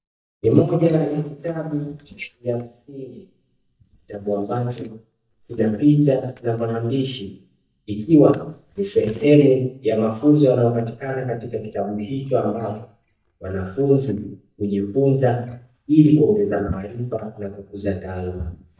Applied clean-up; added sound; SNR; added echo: neural mask model DeepFilterNet 3.